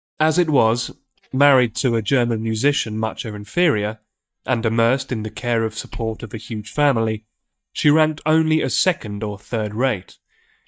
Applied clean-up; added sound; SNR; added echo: neural mask model DeepFilterNet 3.